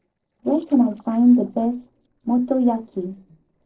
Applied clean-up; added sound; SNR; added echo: neural separator model SepFormer DNS4.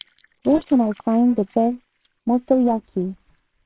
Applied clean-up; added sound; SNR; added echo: neural separator model SepFormer WHAMR!.